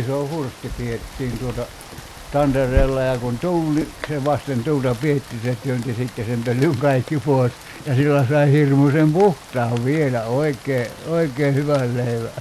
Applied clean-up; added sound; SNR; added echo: none; Rain; 13 dB; none.